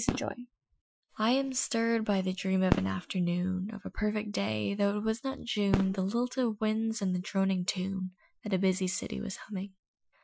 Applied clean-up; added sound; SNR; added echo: classical method Wiener filter.